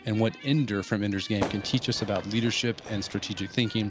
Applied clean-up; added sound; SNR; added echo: none; Fireworks; 11 dB; none.